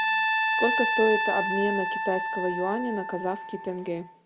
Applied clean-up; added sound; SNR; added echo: none; Trumpet; -1 dB; none.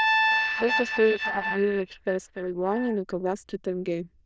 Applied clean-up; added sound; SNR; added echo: neural diffusion model UNIVERSE++.